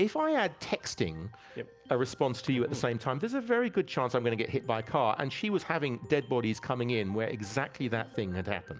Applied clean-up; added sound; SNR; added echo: none; none; none; none.